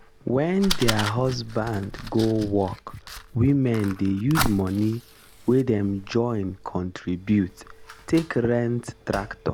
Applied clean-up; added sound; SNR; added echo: none; Fire; 10 dB; none.